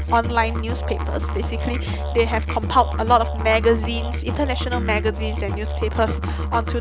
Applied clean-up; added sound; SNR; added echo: none; Musical instrument; 1 dB; none.